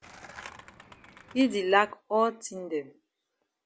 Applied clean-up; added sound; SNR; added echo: none; Skateboard; 19 dB; none.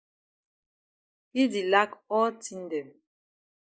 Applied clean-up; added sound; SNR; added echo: neural mask model Resemble Enhance denoiser.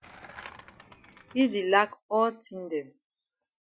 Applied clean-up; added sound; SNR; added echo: classical method Wiener filter.